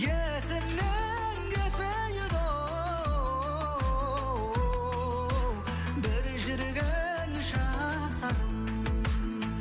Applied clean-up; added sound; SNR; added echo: none; none; none; none.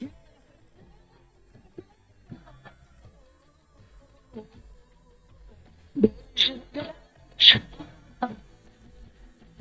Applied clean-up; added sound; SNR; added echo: neural mask model DeepFilterNet 3.